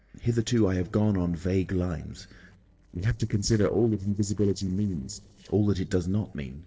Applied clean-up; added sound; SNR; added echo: neural separator model SepFormer DNS4.